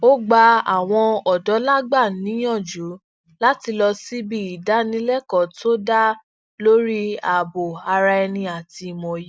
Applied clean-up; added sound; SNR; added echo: none; none; none; none.